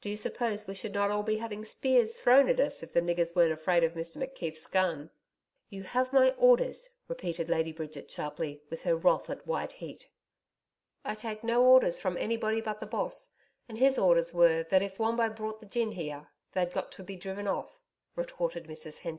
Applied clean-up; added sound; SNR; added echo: none; none; none; none.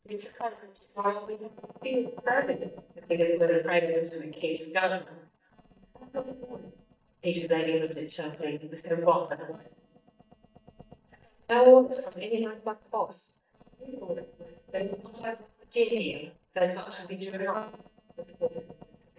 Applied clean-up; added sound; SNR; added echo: neural mask model DeepFilterNet 3.